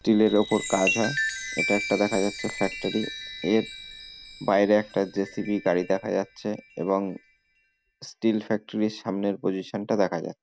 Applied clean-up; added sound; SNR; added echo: none; Chime; 10 dB; none.